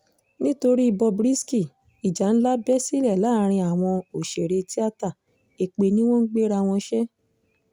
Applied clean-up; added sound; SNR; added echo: none; none; none; none.